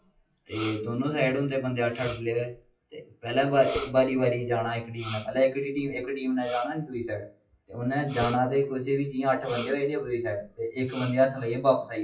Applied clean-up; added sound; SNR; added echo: classical method WPE with log-MMSE.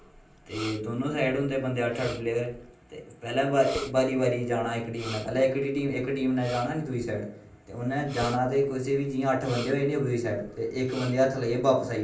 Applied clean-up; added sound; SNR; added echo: none; Respiratory sounds; 17 dB; reverberation time 0.6 s.